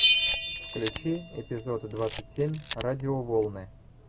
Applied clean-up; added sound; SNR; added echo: none; Camera + Bell; -1 dB; none.